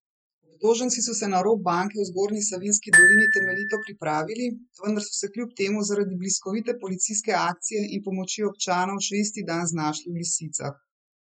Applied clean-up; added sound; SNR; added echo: classical method Wiener filter.